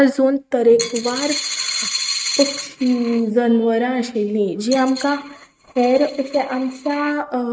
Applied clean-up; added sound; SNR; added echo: neural mask model RNNoise.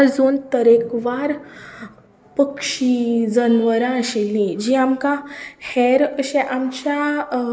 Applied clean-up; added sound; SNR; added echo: none; none; none; none.